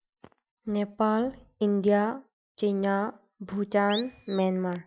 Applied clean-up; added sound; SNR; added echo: classical method Wiener filter.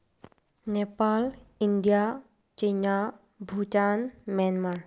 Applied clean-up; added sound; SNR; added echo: none; none; none; none.